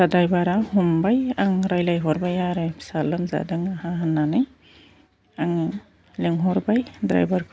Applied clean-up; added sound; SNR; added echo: none; none; none; none.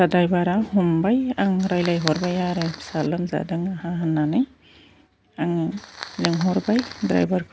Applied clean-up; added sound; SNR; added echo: none; Fire; 13 dB; none.